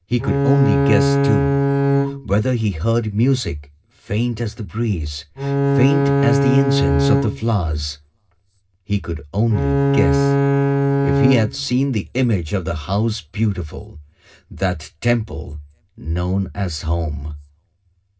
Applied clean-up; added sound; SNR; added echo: none; Bowed string instrument; -4 dB; reverberation time 0.4 s.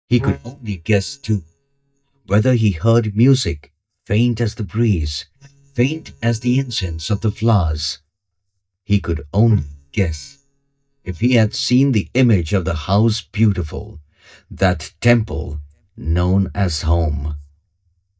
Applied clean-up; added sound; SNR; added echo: neural mask model DeepFilterNet 3.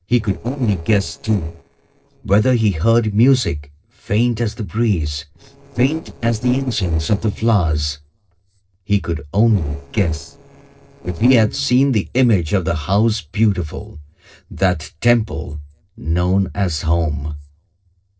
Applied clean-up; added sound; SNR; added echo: neural separator model SepFormer DNS4.